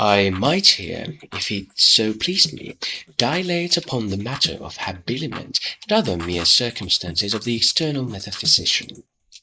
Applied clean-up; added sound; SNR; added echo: neural mask model Resemble Enhance denoiser.